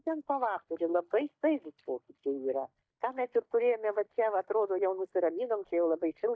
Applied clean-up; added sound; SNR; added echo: neural mask model DeepFilterNet 3.